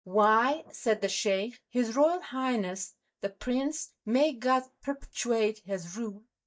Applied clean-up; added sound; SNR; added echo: neural mask model DeepFilterNet 3.